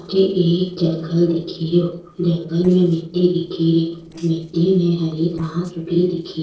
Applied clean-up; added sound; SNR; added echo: neural separator model SepFormer DNS4.